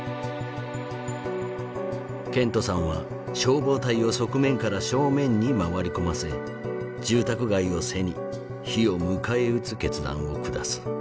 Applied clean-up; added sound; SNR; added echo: none; none; none; none.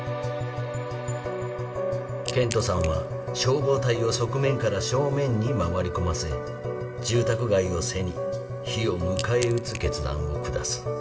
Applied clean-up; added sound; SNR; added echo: none; Crack / Crushing; 14 dB; reverberation time 1.8 s.